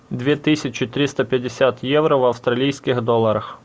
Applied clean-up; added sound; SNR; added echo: none; none; none; none.